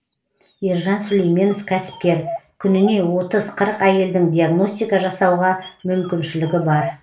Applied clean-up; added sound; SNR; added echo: none; Dog; 18 dB; reverberation time 0.3 s.